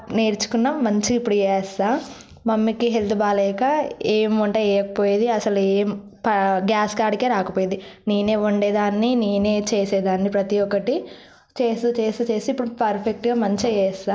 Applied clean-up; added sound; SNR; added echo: none; none; none; none.